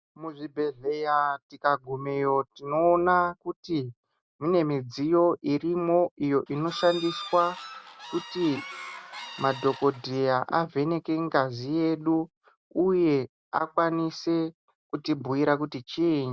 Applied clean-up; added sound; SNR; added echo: none; Bird / Fowl; 13 dB; none.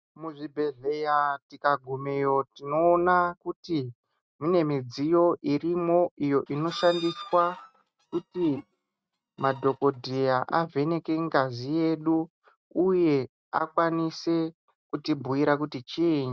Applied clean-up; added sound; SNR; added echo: neural mask model RNNoise.